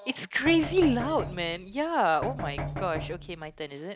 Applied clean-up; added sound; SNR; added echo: none; Knock; 9 dB; none.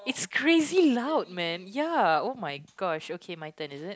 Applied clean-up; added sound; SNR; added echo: none; none; none; none.